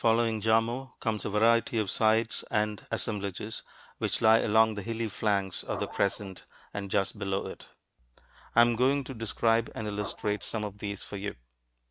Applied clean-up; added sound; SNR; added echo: neural mask model RNNoise.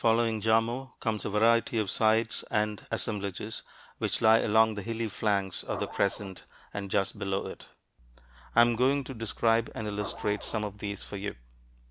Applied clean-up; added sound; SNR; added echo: none; Printer / Engine; 13 dB; none.